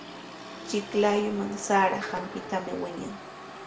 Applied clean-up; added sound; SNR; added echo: none; Motor vehicle (road); 11 dB; reverberation time 0.4 s.